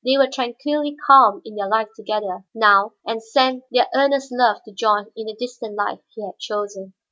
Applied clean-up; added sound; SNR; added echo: none; none; none; none.